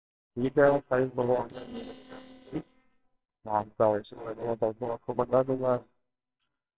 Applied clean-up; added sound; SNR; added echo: neural separator model SepFormer WHAMR!.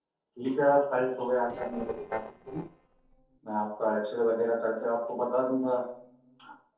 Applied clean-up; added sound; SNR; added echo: neural separator model SepFormer DNS4.